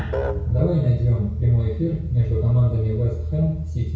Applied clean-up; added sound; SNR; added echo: none; Musical instrument; 13 dB; reverberation time 0.6 s.